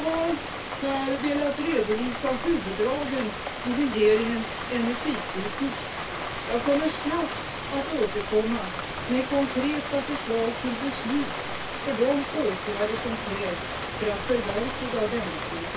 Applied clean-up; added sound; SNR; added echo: none; Rain; 5 dB; reverberation time 0.2 s.